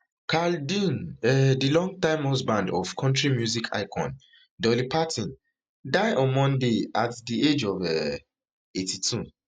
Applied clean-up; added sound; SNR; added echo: none; none; none; none.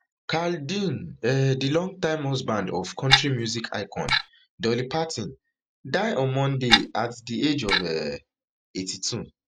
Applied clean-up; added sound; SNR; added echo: none; Clock; -2 dB; none.